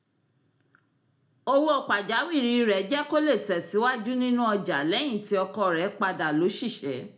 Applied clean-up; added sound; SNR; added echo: none; none; none; reverberation time 0.3 s.